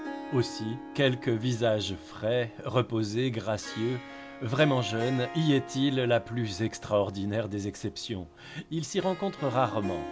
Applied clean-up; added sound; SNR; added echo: none; Harp; 13 dB; none.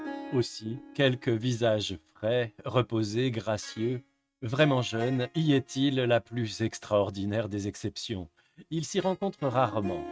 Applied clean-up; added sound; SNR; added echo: neural mask model RNNoise.